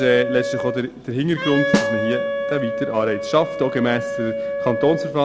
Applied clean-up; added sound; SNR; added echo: none; Snare drum + Wind instrument, woodwind instrument; 3 dB; none.